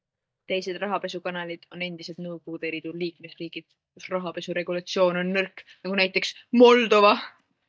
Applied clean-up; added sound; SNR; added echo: neural mask model DeepFilterNet 3.